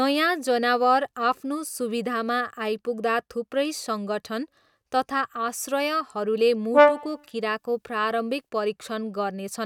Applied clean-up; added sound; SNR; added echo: neural mask model RNNoise.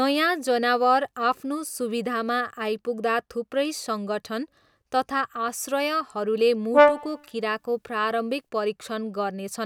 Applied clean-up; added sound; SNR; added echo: none; Brass instrument; -2 dB; none.